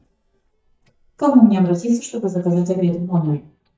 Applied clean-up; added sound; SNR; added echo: neural mask model DeepFilterNet 3.